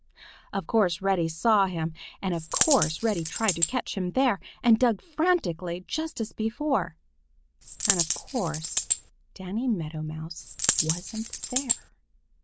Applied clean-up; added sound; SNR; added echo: none; Coin (dropping); 1 dB; none.